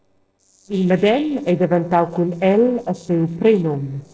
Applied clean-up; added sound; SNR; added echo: neural separator model SepFormer DNS4.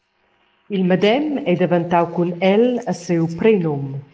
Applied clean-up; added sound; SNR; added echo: neural mask model Resemble Enhance denoiser.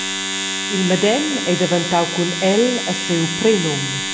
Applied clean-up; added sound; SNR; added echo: none; Domestic sounds, home sounds; 4 dB; none.